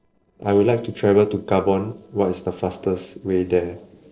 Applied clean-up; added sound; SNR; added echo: neural separator model SepFormer DNS4.